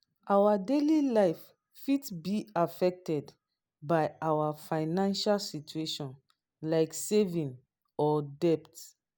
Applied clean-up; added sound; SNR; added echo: none; none; none; none.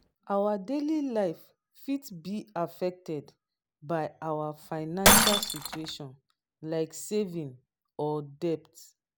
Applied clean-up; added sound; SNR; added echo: none; Shatter; -1 dB; none.